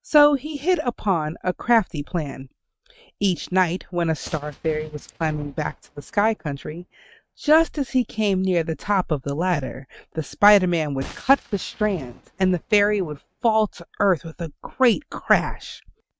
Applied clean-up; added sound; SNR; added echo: neural mask model RNNoise.